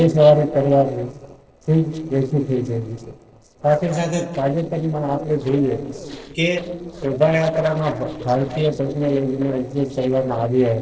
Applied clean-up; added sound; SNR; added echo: neural separator model SepFormer DNS4.